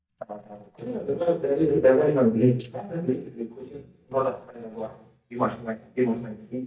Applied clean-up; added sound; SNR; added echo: neural mask model DeepFilterNet 3.